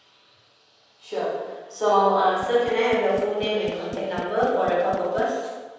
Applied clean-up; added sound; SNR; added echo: none; Tools; 15 dB; reverberation time 1.2 s.